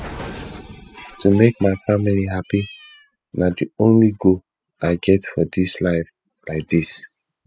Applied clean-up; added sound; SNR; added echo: classical method spectral subtraction.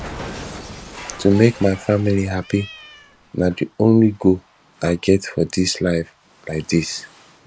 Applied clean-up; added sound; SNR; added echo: none; Cat; 18 dB; none.